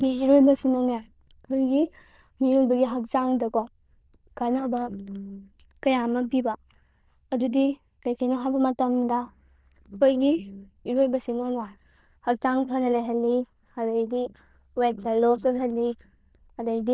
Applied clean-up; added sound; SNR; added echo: neural diffusion model UNIVERSE++.